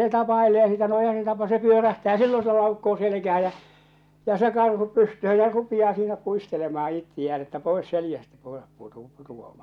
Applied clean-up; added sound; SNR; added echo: none; none; none; none.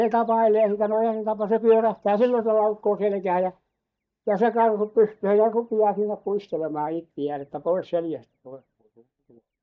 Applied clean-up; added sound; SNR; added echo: neural mask model DeepFilterNet 3.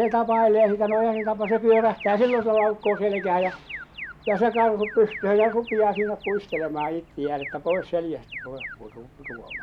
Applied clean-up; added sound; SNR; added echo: none; Alarm; 15 dB; none.